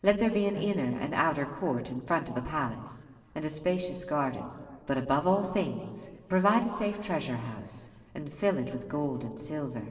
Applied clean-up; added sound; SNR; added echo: neural separator model SepFormer DNS4.